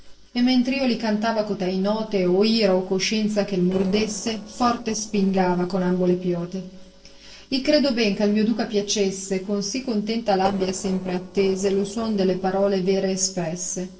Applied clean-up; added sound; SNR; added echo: neural separator model SepFormer DNS4.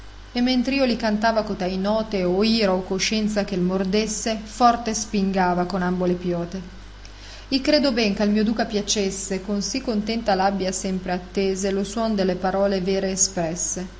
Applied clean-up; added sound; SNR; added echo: none; none; none; none.